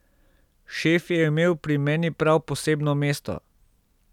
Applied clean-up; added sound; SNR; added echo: none; none; none; none.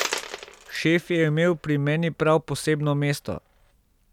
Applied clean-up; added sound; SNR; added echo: none; Coin (dropping); 14 dB; none.